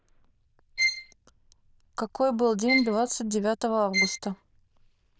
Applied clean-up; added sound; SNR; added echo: neural diffusion model UNIVERSE++.